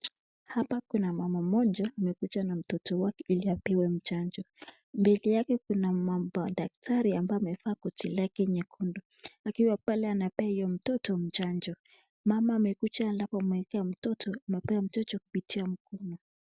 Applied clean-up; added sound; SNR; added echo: none; none; none; none.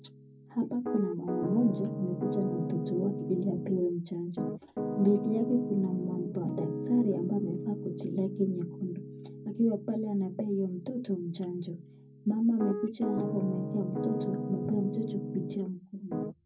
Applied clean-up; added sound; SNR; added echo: none; Piano; 5 dB; reverberation time 0.4 s.